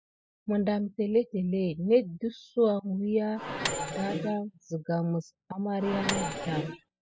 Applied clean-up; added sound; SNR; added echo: classical method spectral subtraction.